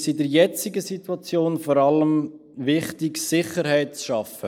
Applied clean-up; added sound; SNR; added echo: neural mask model Resemble Enhance denoiser.